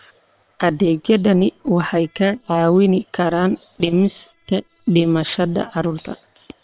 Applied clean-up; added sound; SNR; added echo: neural separator model SepFormer WHAM!.